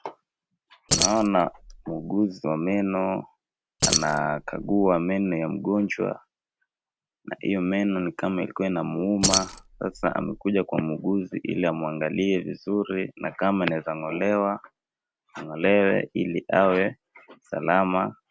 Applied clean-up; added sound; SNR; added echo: none; Keys jangling; 3 dB; none.